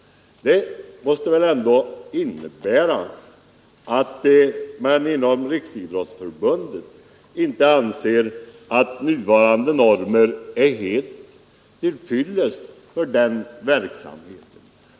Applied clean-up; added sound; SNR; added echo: none; none; none; none.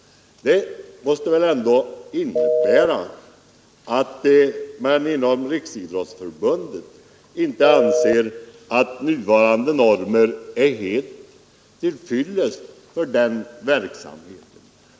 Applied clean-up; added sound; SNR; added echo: none; Telephone; -1 dB; none.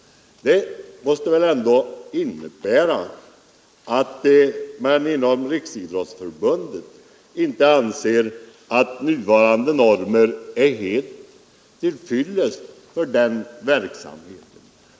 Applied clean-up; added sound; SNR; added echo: neural mask model Resemble Enhance denoiser.